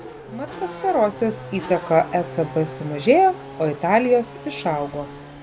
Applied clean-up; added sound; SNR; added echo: none; Race car, auto racing / Accelerating, revving, vroom; 14 dB; none.